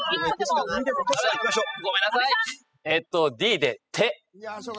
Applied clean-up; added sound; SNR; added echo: classical method spectral subtraction.